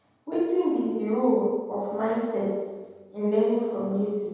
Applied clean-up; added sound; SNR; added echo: none; none; none; reverberation time 1.2 s.